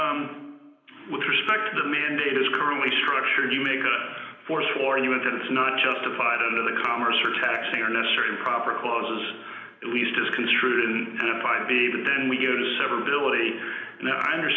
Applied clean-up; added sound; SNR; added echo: none; none; none; reverberation time 0.9 s.